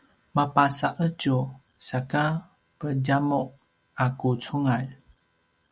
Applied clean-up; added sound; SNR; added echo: none; none; none; none.